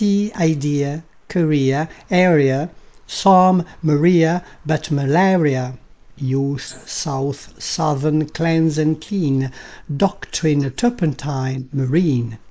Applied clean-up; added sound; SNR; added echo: neural mask model Resemble Enhance denoiser.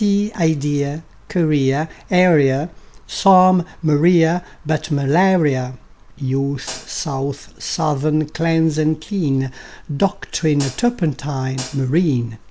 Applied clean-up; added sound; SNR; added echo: none; Hi-hat; 14 dB; none.